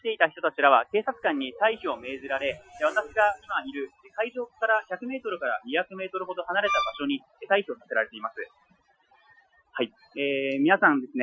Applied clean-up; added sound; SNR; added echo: classical method Wiener filter.